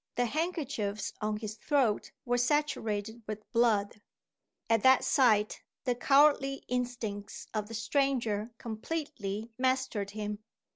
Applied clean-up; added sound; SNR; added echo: none; none; none; none.